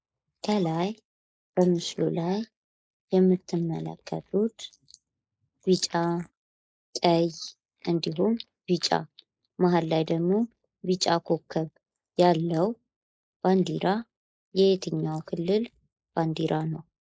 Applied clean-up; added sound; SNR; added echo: neural mask model Resemble Enhance denoiser.